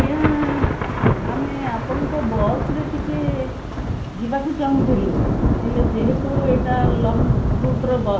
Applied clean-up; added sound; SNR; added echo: none; Thunder / Rain; -3 dB; reverberation time 0.6 s.